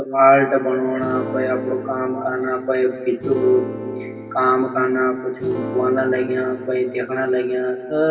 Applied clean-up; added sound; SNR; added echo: none; Acoustic guitar / Strum; 11 dB; reverberation time 2.3 s.